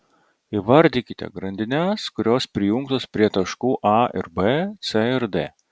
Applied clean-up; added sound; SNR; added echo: none; none; none; none.